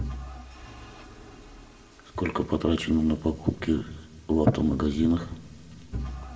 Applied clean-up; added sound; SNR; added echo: none; Engine / Vehicle; 13 dB; reverberation time 1.4 s.